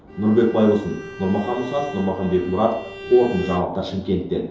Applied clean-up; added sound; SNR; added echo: none; Bowed string instrument; 16 dB; reverberation time 2.8 s.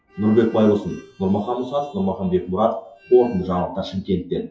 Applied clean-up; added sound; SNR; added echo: classical method WPE with log-MMSE.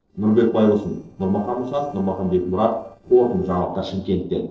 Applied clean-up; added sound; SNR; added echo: neural separator model SepFormer DNS4.